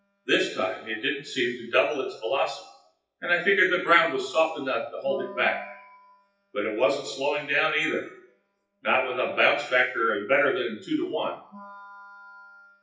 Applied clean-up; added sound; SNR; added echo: classical method WPE with log-MMSE.